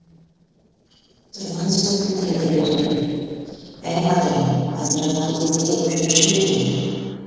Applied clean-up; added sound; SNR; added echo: neural separator model SepFormer DNS4.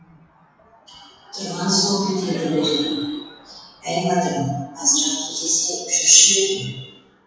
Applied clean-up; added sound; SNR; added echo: classical method WPE with log-MMSE.